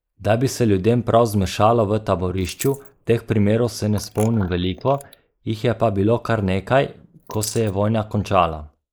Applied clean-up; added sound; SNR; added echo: neural mask model Resemble Enhance denoiser.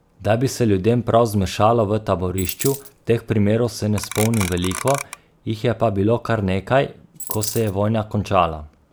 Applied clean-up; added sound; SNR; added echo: none; Clock + Coin (dropping); 10 dB; none.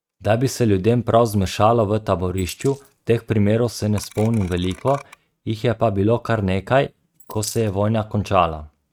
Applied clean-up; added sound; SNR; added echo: neural mask model RNNoise.